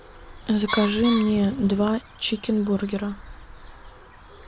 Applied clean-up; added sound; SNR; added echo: none; Bird; 8 dB; none.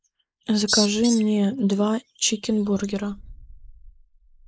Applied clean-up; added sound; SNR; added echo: neural mask model Resemble Enhance denoiser.